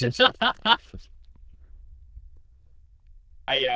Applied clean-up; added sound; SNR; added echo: neural diffusion model UNIVERSE++.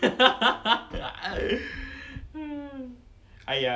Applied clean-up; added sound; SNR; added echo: none; none; none; none.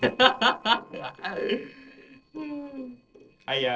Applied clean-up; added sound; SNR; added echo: neural separator model SepFormer DNS4.